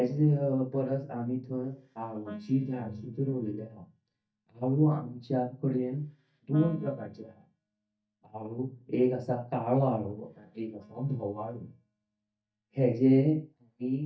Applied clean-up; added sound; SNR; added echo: neural mask model DeepFilterNet 3.